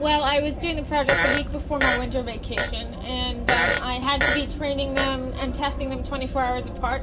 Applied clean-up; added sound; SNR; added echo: none; Fart; 1 dB; reverberation time 0.2 s.